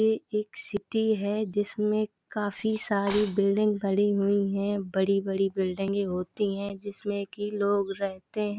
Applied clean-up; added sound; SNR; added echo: none; Cutlery, silverware; 17 dB; none.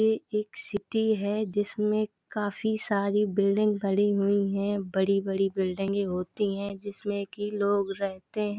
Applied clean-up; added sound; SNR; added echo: none; none; none; none.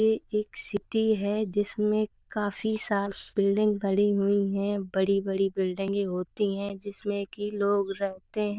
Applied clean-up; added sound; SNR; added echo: neural diffusion model UNIVERSE++.